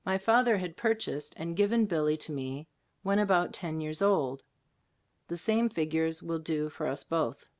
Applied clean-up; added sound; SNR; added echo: none; none; none; none.